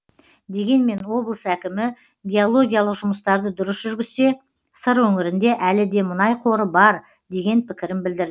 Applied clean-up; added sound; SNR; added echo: none; none; none; none.